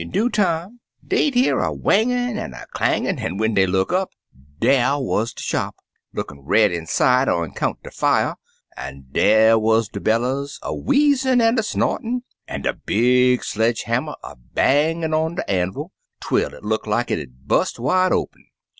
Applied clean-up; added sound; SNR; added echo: none; none; none; none.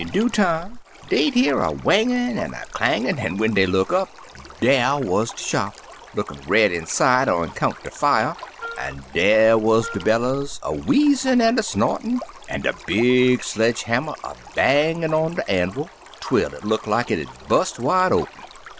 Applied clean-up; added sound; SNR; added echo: none; Wind instrument, woodwind instrument + Stream; 18 dB; none.